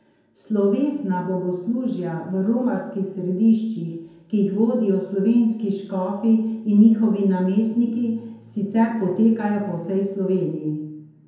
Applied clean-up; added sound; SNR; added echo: none; none; none; reverberation time 0.9 s.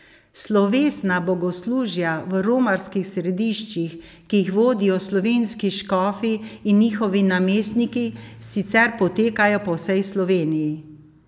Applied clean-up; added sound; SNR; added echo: none; none; none; none.